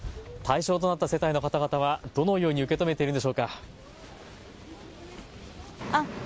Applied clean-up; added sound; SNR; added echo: none; none; none; none.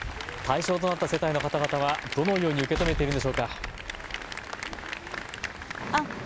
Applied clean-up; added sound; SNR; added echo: none; Applause + Explosion; 6 dB; none.